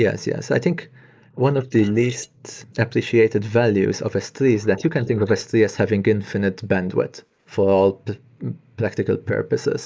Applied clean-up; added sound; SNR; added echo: neural mask model Resemble Enhance denoiser.